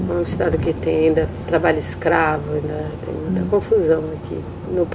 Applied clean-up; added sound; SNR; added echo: none; Thunder; 15 dB; none.